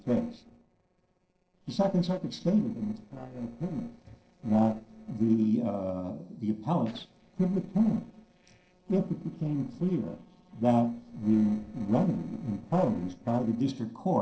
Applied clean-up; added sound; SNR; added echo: neural separator model SepFormer DNS4.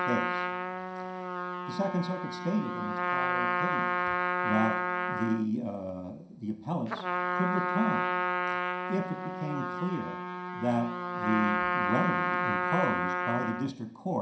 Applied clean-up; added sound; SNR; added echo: none; Trumpet; -2 dB; reverberation time 0.5 s.